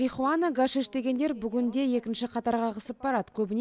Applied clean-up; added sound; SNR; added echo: none; none; none; none.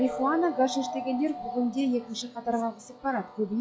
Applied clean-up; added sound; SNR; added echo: classical method log-MMSE.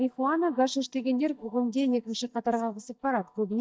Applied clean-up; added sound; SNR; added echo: neural mask model DeepFilterNet 3.